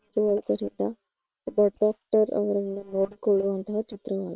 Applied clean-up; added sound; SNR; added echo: neural separator model SepFormer WHAM!.